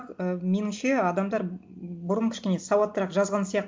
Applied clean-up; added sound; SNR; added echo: none; none; none; none.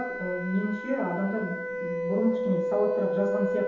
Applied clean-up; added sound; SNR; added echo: none; Wind instrument, woodwind instrument; 2 dB; reverberation time 0.8 s.